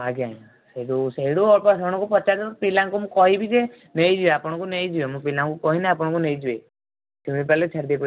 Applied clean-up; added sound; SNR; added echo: none; none; none; none.